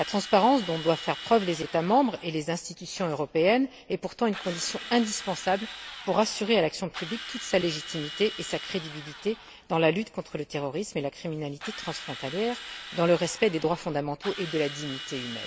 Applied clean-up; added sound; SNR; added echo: none; Drill; 14 dB; none.